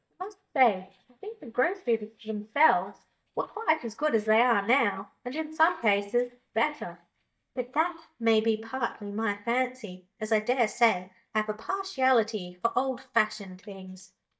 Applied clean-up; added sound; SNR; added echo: neural mask model DeepFilterNet 3.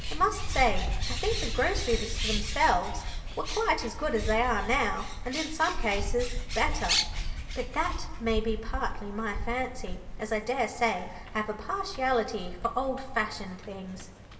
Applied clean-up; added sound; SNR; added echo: none; Bird; 2 dB; reverberation time 1.2 s.